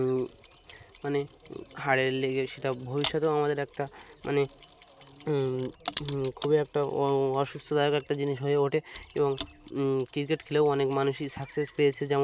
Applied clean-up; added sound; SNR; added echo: none; Mechanisms; 15 dB; none.